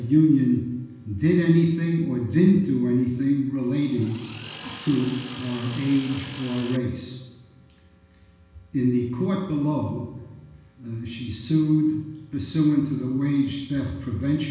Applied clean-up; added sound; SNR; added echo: none; Tools; 15 dB; reverberation time 1.1 s.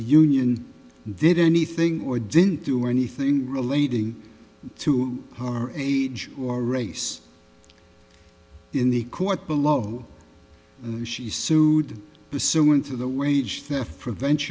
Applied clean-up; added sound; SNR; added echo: none; none; none; none.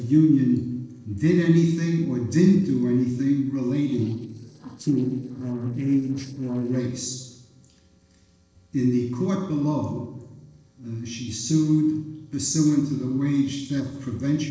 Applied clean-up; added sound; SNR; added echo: neural separator model SepFormer DNS4.